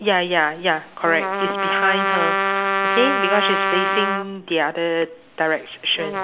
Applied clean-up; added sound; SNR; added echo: none; Trumpet; 1 dB; none.